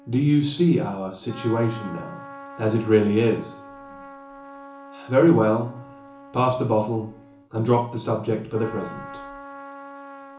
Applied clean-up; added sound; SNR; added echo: none; Trumpet; 18 dB; reverberation time 0.7 s.